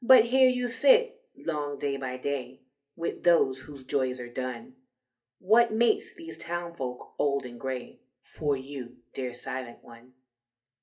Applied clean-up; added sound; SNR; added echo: none; none; none; reverberation time 0.3 s.